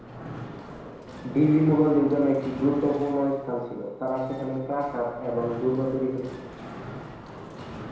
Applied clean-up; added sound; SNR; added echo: none; Mechanisms; 14 dB; reverberation time 1.0 s.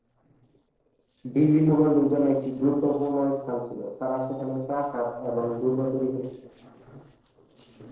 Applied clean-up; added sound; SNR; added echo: neural separator model SepFormer DNS4.